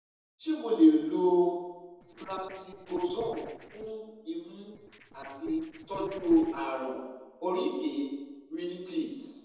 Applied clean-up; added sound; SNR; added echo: neural separator model SepFormer DNS4.